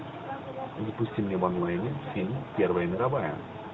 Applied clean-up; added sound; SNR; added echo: none; none; none; none.